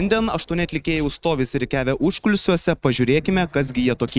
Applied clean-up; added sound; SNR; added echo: neural mask model RNNoise.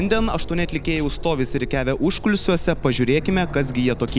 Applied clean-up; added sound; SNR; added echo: none; Aircraft; 8 dB; none.